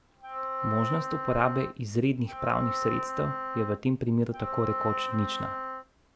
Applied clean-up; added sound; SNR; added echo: none; Wind instrument, woodwind instrument; 5 dB; none.